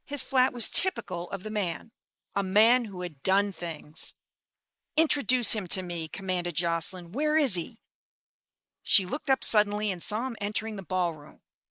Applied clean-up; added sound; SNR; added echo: neural mask model Resemble Enhance denoiser.